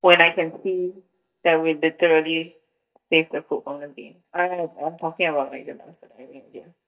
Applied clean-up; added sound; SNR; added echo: neural mask model DeepFilterNet 3.